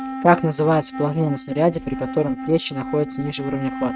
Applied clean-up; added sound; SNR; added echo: neural mask model RNNoise.